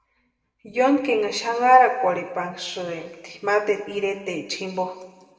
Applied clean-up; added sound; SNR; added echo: none; none; none; reverberation time 1.5 s.